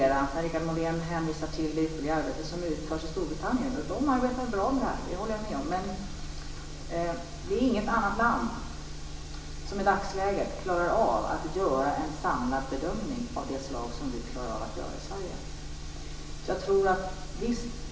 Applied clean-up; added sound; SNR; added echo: none; none; none; reverberation time 0.9 s.